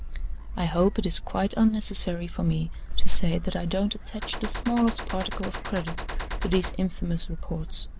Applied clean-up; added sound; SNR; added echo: none; Gunshot, gunfire + Gull, seagull; 9 dB; none.